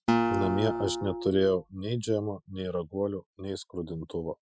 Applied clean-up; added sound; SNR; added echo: classical method Wiener filter.